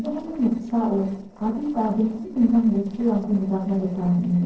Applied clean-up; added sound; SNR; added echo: neural separator model SepFormer DNS4.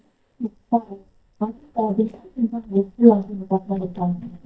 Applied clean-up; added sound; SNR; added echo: neural mask model DeepFilterNet 3.